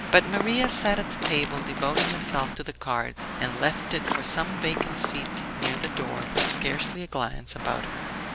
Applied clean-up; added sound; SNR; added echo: none; Waves, surf / Wind; 4 dB; none.